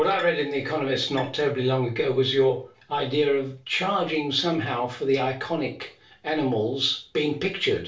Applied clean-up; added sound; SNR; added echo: none; Bowed string instrument; 19 dB; reverberation time 0.3 s.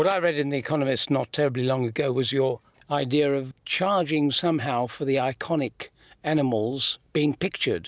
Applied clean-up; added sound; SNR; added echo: none; none; none; none.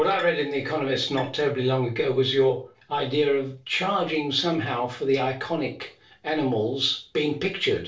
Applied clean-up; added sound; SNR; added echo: neural separator model SepFormer DNS4.